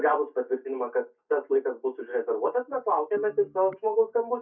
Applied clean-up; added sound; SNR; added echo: neural mask model DeepFilterNet 3.